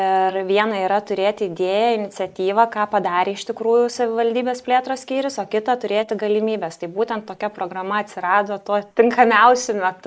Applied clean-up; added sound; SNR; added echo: neural mask model Resemble Enhance denoiser.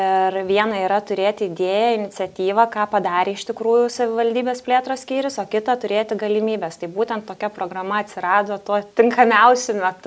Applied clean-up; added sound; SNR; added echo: none; none; none; none.